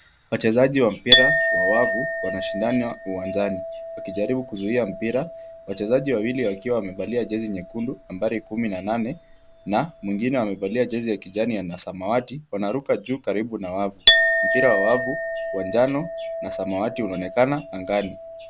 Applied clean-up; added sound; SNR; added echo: none; Chink, clink; 2 dB; none.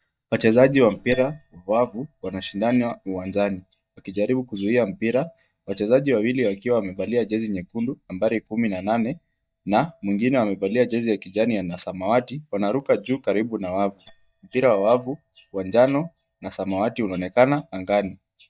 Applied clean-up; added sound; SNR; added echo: neural mask model DeepFilterNet 3.